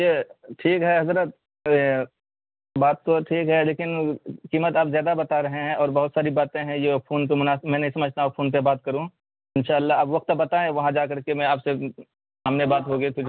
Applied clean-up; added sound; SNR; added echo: none; none; none; none.